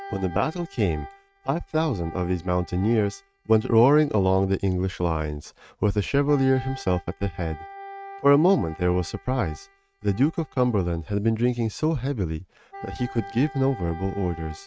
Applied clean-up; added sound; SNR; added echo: neural mask model RNNoise.